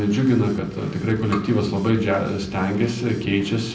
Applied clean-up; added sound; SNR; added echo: none; Drum / Drum kit; 19 dB; reverberation time 0.6 s.